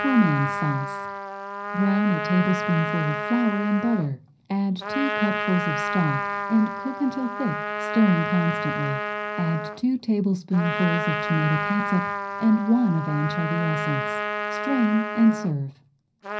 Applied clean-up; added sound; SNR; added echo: none; Trumpet; 5 dB; reverberation time 0.4 s.